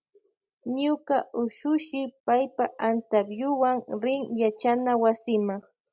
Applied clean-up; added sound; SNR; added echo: none; none; none; none.